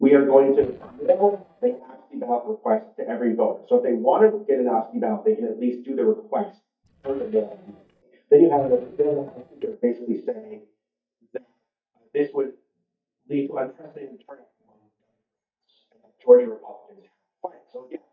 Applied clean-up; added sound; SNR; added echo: neural mask model DeepFilterNet 3.